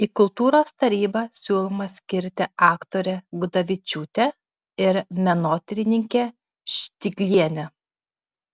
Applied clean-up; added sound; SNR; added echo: none; none; none; none.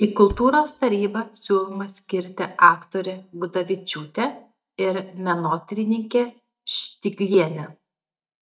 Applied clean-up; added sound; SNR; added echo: neural mask model DeepFilterNet 3.